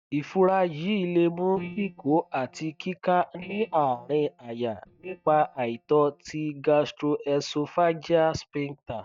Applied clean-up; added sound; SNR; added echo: neural mask model DeepFilterNet 3.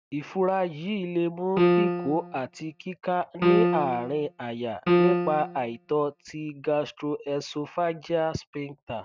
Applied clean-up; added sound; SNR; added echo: neural mask model RNNoise.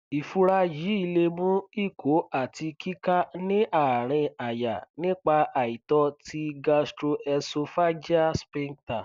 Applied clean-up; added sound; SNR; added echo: none; none; none; none.